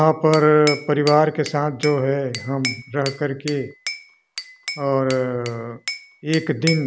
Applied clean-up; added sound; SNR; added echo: none; Glass / Bell; 12 dB; none.